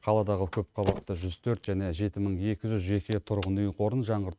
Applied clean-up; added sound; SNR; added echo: neural mask model RNNoise.